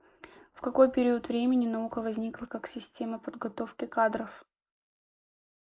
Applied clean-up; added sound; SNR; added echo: neural mask model Resemble Enhance denoiser.